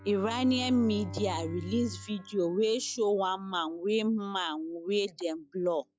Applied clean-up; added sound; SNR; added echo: classical method log-MMSE.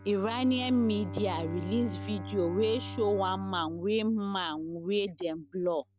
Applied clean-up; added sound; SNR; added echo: none; Bowed string instrument; 11 dB; none.